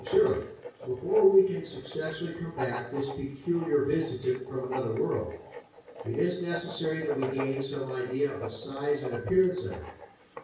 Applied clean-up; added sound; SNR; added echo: none; Writing; 14 dB; reverberation time 0.6 s.